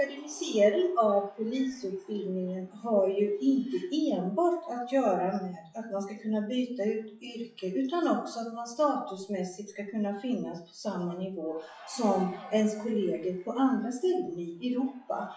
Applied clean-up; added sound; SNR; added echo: classical method WPE with log-MMSE.